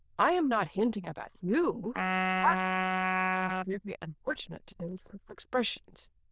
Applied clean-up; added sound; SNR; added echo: neural diffusion model UNIVERSE++.